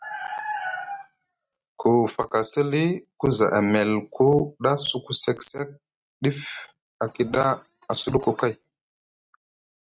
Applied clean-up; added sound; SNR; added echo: neural mask model RNNoise.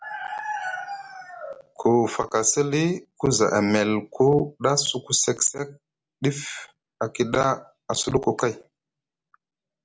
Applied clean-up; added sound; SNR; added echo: none; none; none; none.